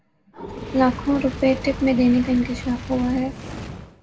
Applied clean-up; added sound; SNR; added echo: none; Fire; 12 dB; reverberation time 0.3 s.